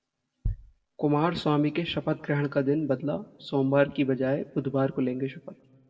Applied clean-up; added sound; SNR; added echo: none; Bass drum; 11 dB; reverberation time 0.7 s.